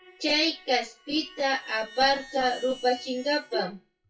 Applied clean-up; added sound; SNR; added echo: classical method WPE with log-MMSE.